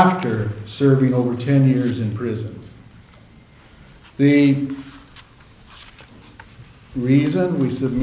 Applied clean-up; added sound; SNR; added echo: none; none; none; none.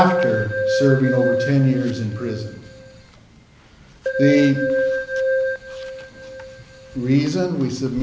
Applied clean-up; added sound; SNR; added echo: none; Keyboard (musical); 2 dB; none.